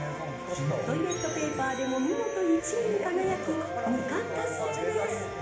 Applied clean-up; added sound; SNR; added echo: none; Wind instrument, woodwind instrument; 10 dB; reverberation time 1.0 s.